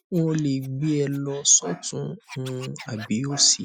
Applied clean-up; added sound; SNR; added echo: classical method Wiener filter.